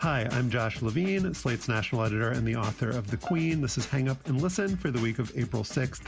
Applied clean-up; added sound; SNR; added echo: none; Bowed string instrument; 19 dB; none.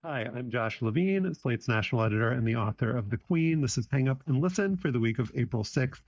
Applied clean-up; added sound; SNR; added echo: neural mask model DeepFilterNet 3.